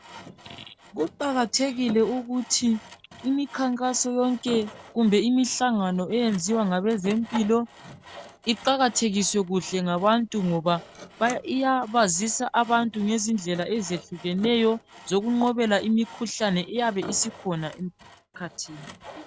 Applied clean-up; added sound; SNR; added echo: none; Sawing; 19 dB; none.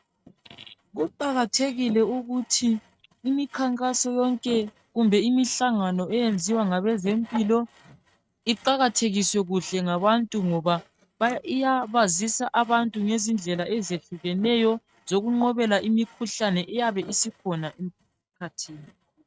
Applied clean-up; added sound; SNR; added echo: neural mask model RNNoise.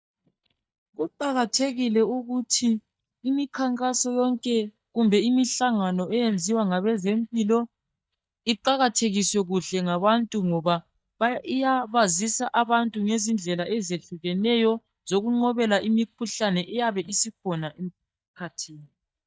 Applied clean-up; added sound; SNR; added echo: neural mask model DeepFilterNet 3.